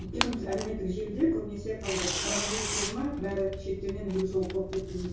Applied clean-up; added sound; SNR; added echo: none; Tearing; 4 dB; reverberation time 0.6 s.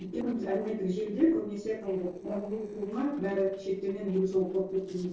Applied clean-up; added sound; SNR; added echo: neural separator model SepFormer DNS4.